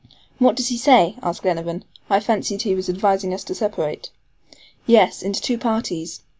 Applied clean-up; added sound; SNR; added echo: none; none; none; none.